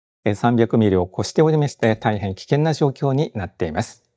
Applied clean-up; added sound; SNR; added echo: neural mask model DeepFilterNet 3.